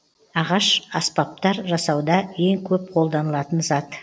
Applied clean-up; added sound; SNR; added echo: none; none; none; none.